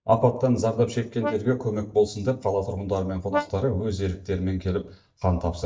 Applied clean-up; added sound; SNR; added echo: neural mask model DeepFilterNet 3.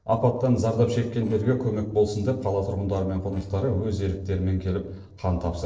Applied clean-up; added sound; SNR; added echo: neural separator model SepFormer DNS4.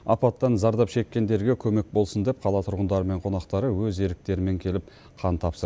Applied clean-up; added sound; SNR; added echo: none; none; none; none.